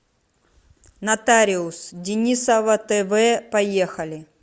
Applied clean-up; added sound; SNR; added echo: none; none; none; none.